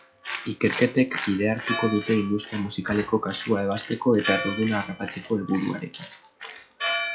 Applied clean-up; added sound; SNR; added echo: classical method log-MMSE.